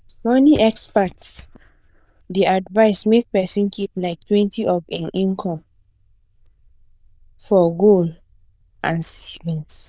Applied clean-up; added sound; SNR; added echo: neural diffusion model UNIVERSE++.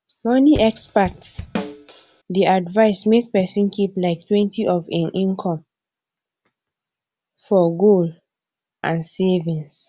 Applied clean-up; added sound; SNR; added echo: none; Drum kit; 11 dB; none.